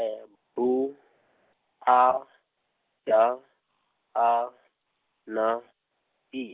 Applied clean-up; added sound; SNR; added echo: none; none; none; none.